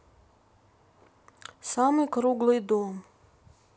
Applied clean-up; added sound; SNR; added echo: none; none; none; none.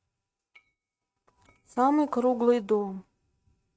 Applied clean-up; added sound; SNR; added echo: neural mask model RNNoise.